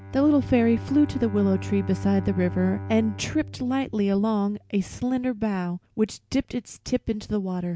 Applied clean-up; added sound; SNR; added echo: none; Bowed string instrument; 13 dB; none.